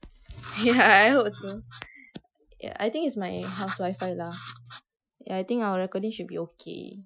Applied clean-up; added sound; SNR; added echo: classical method Wiener filter.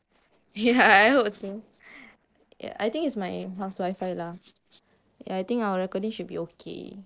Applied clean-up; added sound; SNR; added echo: neural separator model SepFormer DNS4.